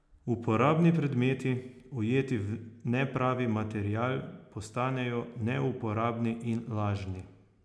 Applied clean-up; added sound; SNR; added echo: none; none; none; none.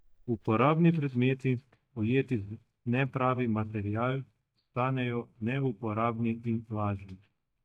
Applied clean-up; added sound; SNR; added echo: neural mask model DeepFilterNet 3.